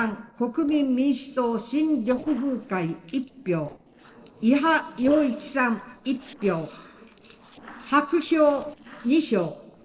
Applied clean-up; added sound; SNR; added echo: neural separator model SepFormer DNS4.